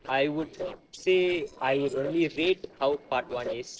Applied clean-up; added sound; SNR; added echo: neural separator model SepFormer DNS4.